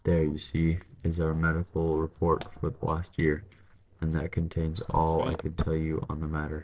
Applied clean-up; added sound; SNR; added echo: neural separator model SepFormer DNS4.